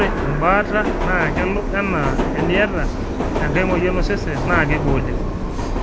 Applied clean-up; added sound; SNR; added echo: none; Subway, metro, underground; -1 dB; none.